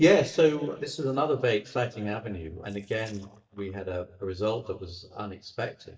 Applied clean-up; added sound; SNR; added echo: neural mask model DeepFilterNet 3.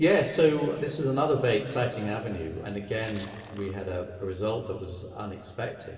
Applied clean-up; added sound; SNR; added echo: none; Splash, splatter; 19 dB; reverberation time 2.5 s.